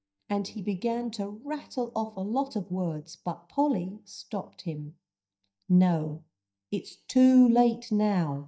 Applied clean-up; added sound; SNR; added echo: neural mask model DeepFilterNet 3.